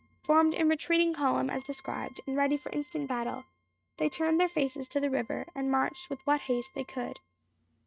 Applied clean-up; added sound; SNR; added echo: neural mask model RNNoise.